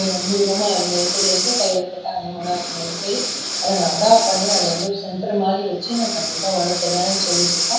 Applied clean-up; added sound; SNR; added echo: none; Breathing; 2 dB; reverberation time 0.7 s.